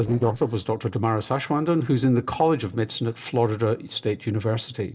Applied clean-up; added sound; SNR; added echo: neural separator model SepFormer DNS4.